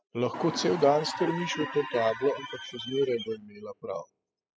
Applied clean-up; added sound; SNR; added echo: classical method spectral subtraction.